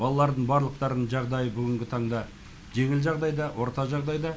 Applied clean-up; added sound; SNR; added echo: none; none; none; none.